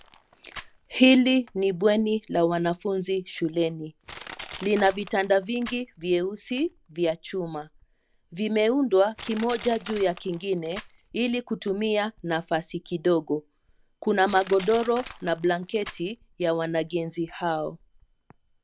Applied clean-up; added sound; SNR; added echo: none; Crushing; 20 dB; none.